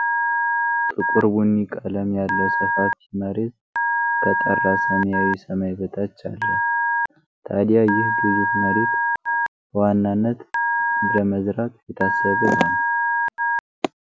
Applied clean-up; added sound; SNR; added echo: none; Telephone; -1 dB; none.